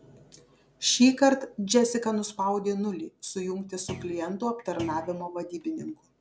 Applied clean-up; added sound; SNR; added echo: none; Thump, thud; 14 dB; none.